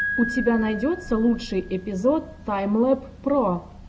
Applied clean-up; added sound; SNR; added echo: none; Piano; 12 dB; none.